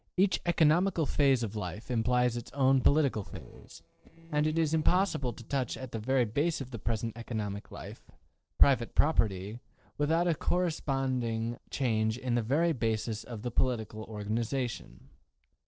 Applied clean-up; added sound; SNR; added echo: neural separator model SepFormer DNS4.